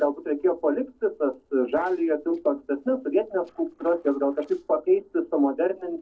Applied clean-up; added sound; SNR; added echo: neural separator model SepFormer DNS4.